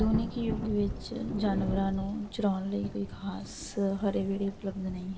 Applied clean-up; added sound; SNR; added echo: none; Thunder / Rain; 7 dB; reverberation time 0.9 s.